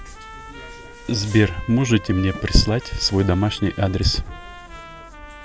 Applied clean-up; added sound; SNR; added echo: none; Trumpet; 18 dB; none.